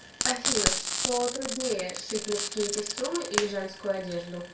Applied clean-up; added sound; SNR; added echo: none; Frying (food); 0 dB; reverberation time 0.4 s.